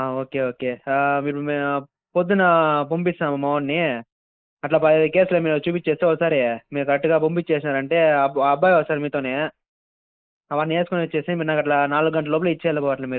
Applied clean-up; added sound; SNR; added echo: neural mask model Resemble Enhance denoiser.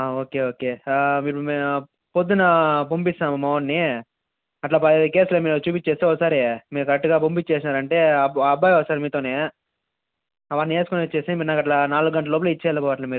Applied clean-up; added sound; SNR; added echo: none; none; none; none.